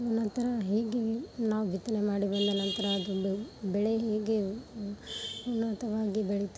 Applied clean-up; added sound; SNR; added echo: none; none; none; none.